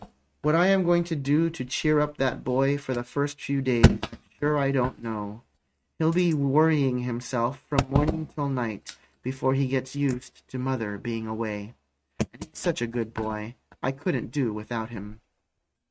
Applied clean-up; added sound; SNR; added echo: neural mask model RNNoise.